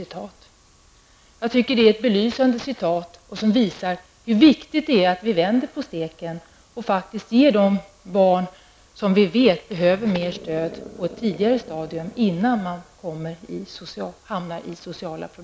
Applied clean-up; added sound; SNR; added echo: none; Animal; 18 dB; none.